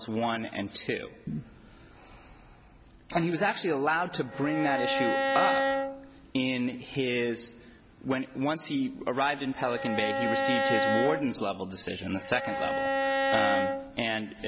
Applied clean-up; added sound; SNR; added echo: none; Bowed string instrument; -1 dB; none.